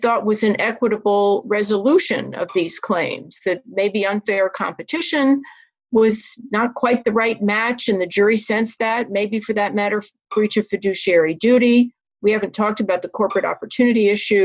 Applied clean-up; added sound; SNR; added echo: neural mask model DeepFilterNet 3.